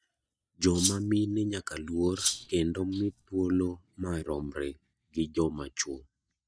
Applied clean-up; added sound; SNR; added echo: neural mask model DeepFilterNet 3.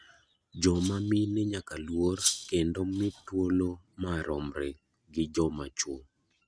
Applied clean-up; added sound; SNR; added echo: neural mask model RNNoise.